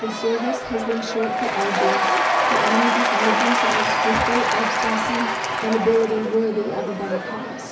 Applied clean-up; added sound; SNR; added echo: none; Applause / Crowd / Cheering; -3 dB; reverberation time 0.5 s.